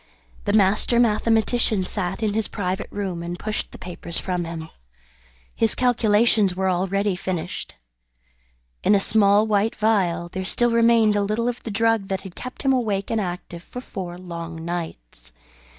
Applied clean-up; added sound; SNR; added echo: neural mask model DeepFilterNet 3.